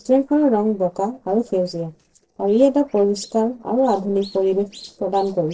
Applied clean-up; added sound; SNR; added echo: neural separator model SepFormer DNS4.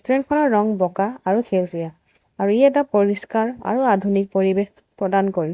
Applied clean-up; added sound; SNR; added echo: none; none; none; none.